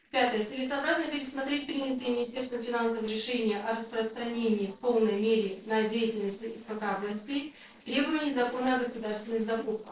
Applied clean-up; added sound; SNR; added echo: neural separator model SepFormer DNS4.